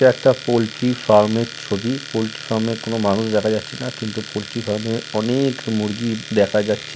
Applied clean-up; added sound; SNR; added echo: none; Domestic sounds, home sounds; 14 dB; none.